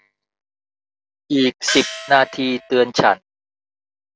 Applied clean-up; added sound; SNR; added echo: none; Gong; 7 dB; none.